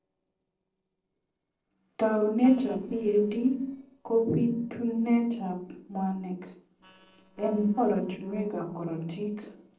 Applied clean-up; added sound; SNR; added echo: neural separator model SepFormer DNS4.